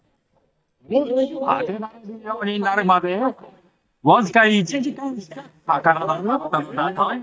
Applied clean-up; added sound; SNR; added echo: neural mask model DeepFilterNet 3.